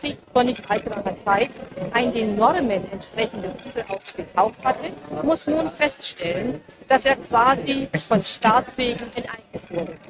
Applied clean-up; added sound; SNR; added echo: neural mask model RNNoise.